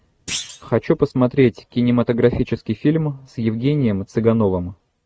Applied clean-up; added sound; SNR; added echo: neural mask model RNNoise.